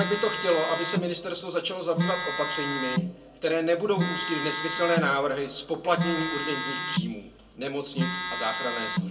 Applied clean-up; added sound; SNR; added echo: none; Telephone; 3 dB; reverberation time 0.2 s.